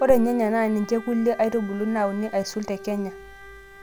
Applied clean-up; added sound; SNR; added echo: none; Bowed string instrument; 17 dB; none.